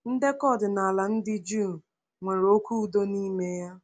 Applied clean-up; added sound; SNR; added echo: none; none; none; none.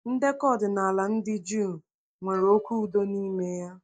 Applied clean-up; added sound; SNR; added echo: neural mask model DeepFilterNet 3.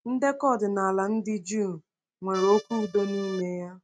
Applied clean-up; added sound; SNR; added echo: neural mask model RNNoise.